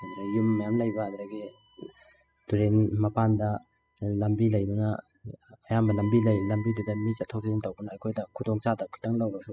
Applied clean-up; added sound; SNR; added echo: classical method spectral subtraction.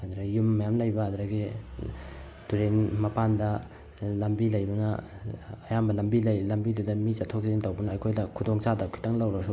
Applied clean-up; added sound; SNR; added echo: none; none; none; none.